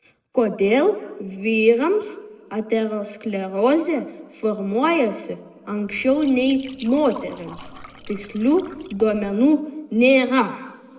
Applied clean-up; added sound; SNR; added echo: neural separator model SepFormer DNS4.